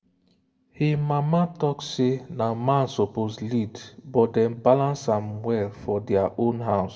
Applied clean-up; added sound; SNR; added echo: none; none; none; reverberation time 1.2 s.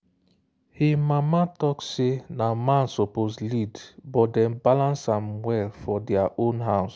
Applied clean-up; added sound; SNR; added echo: none; none; none; none.